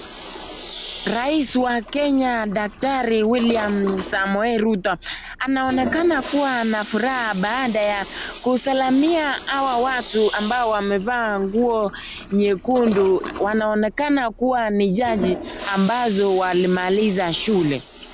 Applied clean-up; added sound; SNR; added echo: none; Toilet flush; 12 dB; none.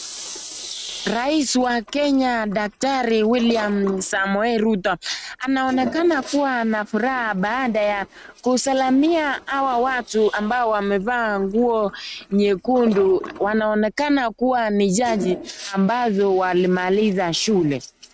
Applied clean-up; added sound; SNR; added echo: neural mask model RNNoise.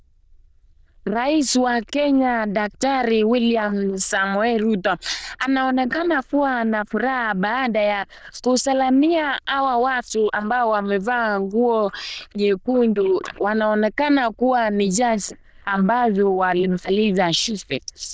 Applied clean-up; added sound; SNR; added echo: neural diffusion model UNIVERSE++.